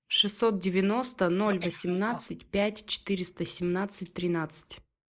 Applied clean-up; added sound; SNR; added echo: neural mask model Resemble Enhance denoiser.